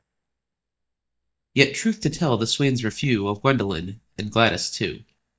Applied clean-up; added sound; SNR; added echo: neural mask model DeepFilterNet 3.